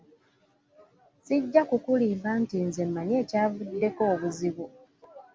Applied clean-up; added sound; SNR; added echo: none; none; none; none.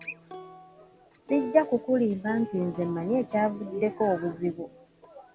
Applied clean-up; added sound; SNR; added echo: none; Acoustic guitar; 14 dB; none.